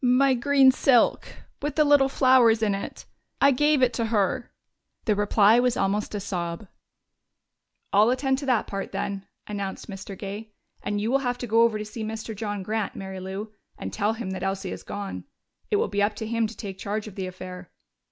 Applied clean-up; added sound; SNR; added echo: none; none; none; none.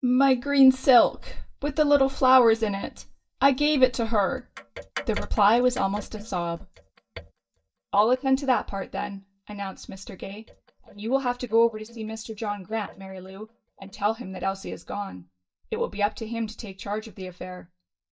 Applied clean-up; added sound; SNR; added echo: neural mask model DeepFilterNet 3.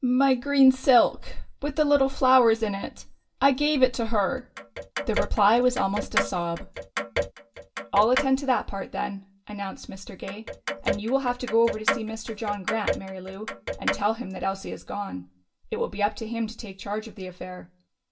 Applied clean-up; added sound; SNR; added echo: none; Clock; 6 dB; reverberation time 0.2 s.